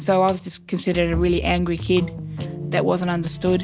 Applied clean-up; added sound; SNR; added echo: none; none; none; none.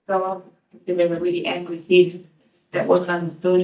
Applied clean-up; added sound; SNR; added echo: neural mask model DeepFilterNet 3.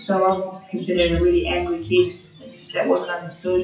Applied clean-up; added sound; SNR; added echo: classical method WPE with log-MMSE.